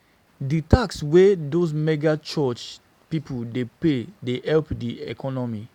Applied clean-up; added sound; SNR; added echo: none; none; none; none.